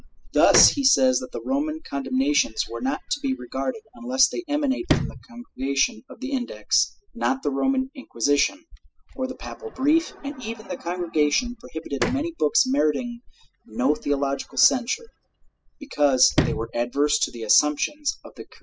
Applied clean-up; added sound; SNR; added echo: classical method spectral subtraction.